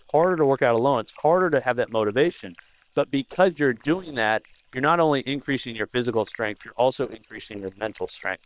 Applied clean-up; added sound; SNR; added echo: neural separator model SepFormer WHAM!.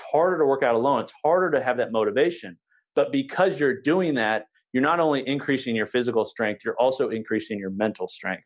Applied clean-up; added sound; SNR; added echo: none; none; none; none.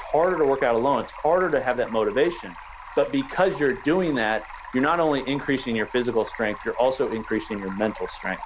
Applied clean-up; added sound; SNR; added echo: none; Stream; 15 dB; none.